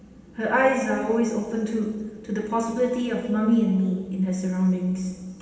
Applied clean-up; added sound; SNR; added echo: none; none; none; reverberation time 1.3 s.